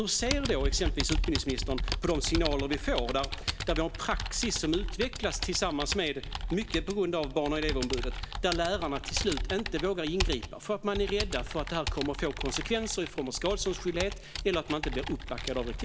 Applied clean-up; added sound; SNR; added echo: none; Computer keyboard; 3 dB; none.